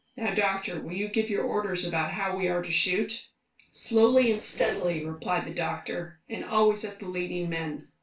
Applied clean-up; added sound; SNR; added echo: neural separator model SepFormer DNS4.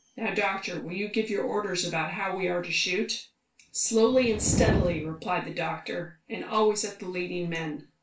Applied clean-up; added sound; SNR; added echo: none; Fire; 2 dB; reverberation time 0.3 s.